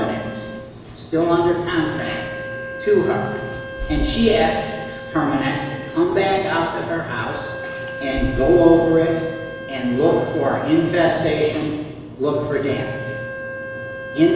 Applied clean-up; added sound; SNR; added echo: none; Wind instrument, woodwind instrument; 13 dB; reverberation time 1.3 s.